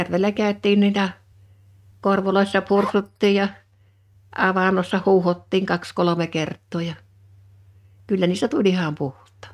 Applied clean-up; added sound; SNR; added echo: neural mask model RNNoise.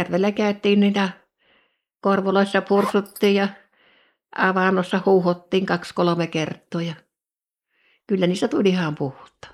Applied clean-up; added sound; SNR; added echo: neural mask model Resemble Enhance denoiser.